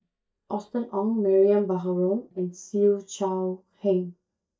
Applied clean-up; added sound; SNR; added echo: neural mask model DeepFilterNet 3.